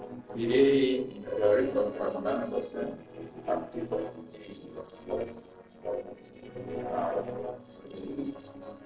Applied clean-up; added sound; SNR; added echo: neural separator model SepFormer DNS4.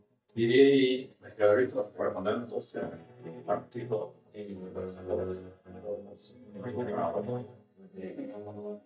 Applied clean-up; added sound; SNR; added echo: neural mask model DeepFilterNet 3.